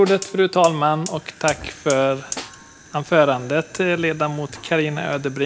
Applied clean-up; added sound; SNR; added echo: none; Fire + Snare drum; 17 dB; none.